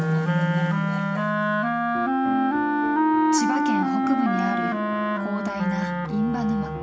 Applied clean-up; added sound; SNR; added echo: none; Wind instrument, woodwind instrument; -4 dB; reverberation time 0.4 s.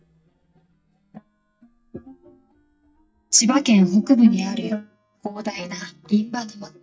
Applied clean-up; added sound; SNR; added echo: neural mask model DeepFilterNet 3.